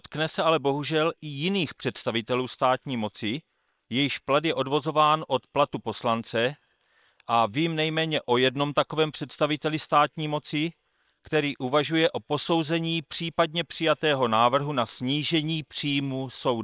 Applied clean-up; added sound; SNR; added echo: neural separator model SepFormer WHAM!.